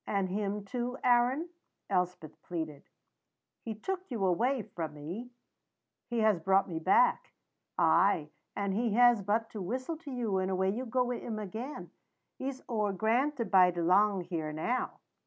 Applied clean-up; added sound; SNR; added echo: none; none; none; none.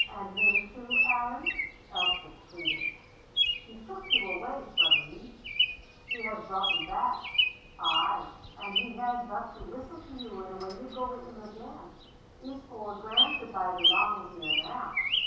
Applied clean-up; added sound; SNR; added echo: none; Bird vocalization, bird call, bird song; -5 dB; reverberation time 0.7 s.